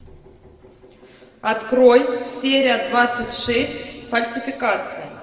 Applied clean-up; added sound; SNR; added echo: none; none; none; reverberation time 2.0 s.